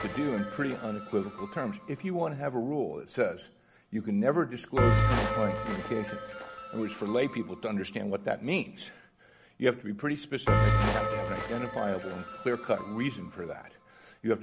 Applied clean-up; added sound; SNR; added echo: none; Bell; 1 dB; none.